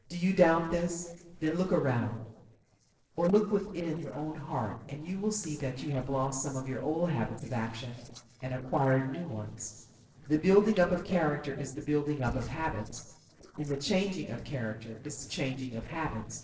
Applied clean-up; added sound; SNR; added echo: neural separator model SepFormer DNS4.